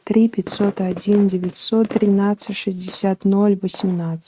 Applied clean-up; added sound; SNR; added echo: neural mask model RNNoise.